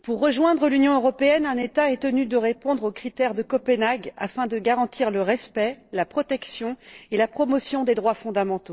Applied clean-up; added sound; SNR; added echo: neural separator model SepFormer DNS4.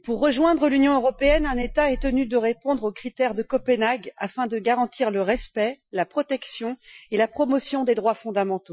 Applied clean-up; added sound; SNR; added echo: classical method Wiener filter.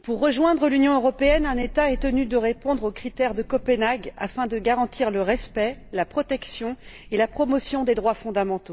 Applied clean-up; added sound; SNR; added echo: none; Thunder; 14 dB; none.